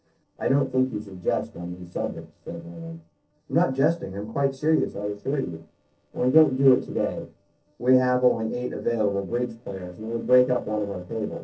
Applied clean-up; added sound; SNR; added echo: neural separator model SepFormer DNS4.